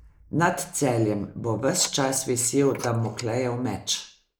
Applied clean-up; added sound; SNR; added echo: neural mask model Resemble Enhance denoiser.